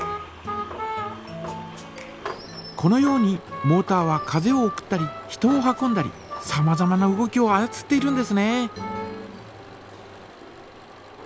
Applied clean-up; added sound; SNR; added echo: none; none; none; none.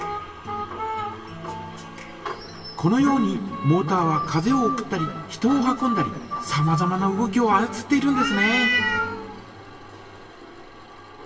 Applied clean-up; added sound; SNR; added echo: none; Meow; 1 dB; reverberation time 1.4 s.